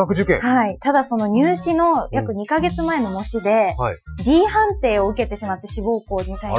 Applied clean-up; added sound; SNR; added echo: classical method Wiener filter.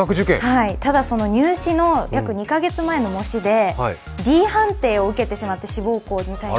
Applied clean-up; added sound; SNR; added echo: none; none; none; none.